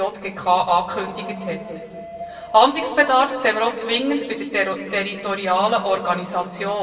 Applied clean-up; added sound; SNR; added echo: none; Dog; 18 dB; reverberation time 1.9 s.